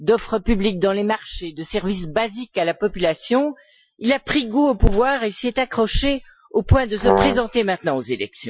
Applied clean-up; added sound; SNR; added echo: classical method Wiener filter.